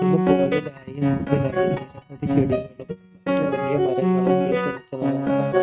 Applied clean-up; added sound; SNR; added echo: neural mask model RNNoise.